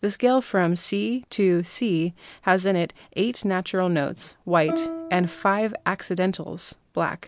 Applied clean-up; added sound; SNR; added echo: none; Plucked string instrument; 9 dB; none.